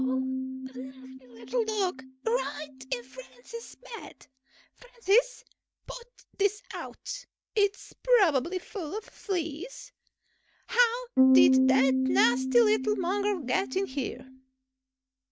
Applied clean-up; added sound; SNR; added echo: neural mask model DeepFilterNet 3.